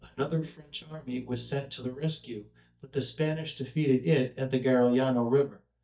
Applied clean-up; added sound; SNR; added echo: neural mask model DeepFilterNet 3.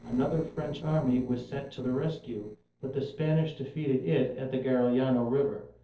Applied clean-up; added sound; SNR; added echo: neural separator model SepFormer DNS4.